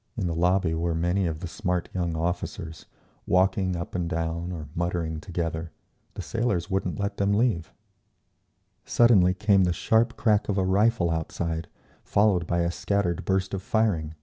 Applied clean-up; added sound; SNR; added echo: none; none; none; none.